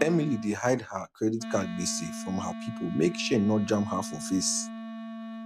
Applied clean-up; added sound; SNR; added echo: none; Wind instrument, woodwind instrument; 10 dB; none.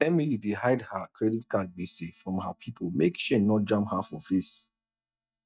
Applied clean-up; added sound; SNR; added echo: neural mask model DeepFilterNet 3.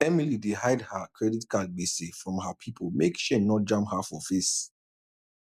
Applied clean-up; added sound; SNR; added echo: none; none; none; none.